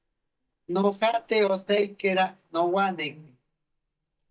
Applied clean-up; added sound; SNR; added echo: neural mask model DeepFilterNet 3.